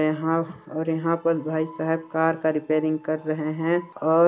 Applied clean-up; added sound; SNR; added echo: none; none; none; none.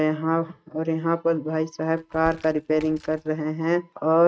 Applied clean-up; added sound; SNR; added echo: neural mask model RNNoise.